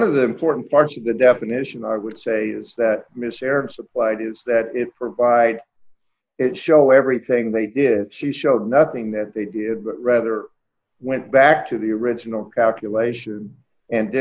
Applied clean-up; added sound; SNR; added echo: neural mask model Resemble Enhance denoiser.